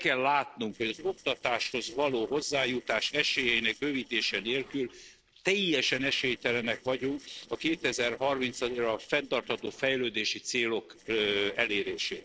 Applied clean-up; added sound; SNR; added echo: neural separator model SepFormer DNS4.